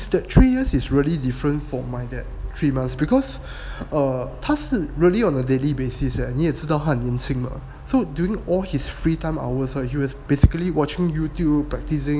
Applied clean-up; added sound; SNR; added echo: none; none; none; none.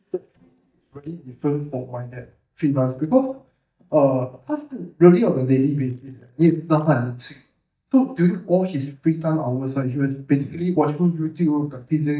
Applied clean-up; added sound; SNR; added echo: neural mask model DeepFilterNet 3.